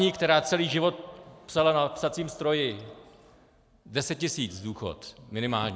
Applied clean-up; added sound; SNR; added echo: none; none; none; none.